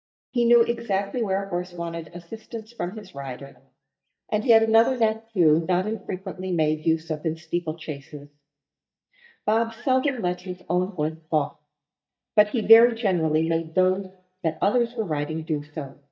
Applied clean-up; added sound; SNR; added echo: neural mask model DeepFilterNet 3.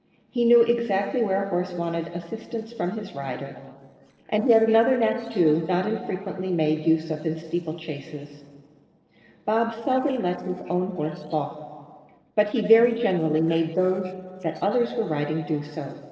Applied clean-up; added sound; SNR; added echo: neural separator model SepFormer DNS4.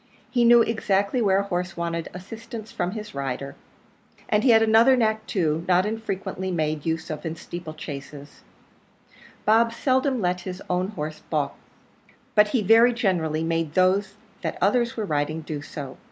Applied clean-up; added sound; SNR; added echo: none; none; none; none.